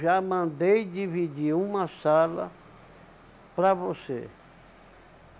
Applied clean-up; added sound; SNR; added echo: none; none; none; none.